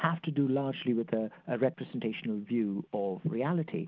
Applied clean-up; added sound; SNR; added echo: none; none; none; none.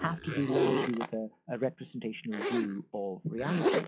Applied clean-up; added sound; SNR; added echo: classical method log-MMSE.